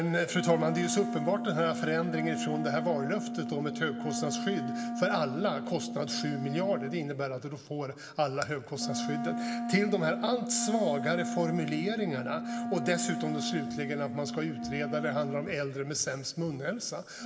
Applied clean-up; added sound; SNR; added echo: none; Wind instrument, woodwind instrument; 4 dB; reverberation time 1.5 s.